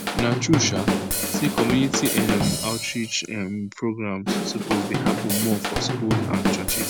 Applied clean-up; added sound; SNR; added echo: none; Drum / Drum kit; -1 dB; none.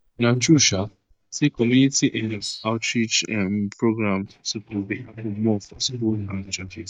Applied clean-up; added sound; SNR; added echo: neural mask model DeepFilterNet 3.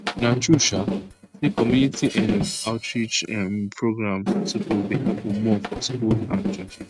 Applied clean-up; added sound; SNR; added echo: neural mask model RNNoise.